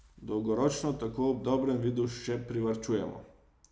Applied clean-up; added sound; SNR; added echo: none; none; none; none.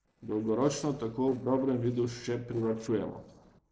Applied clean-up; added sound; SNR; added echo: neural separator model SepFormer DNS4.